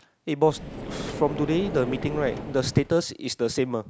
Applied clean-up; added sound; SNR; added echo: none; Car; 9 dB; none.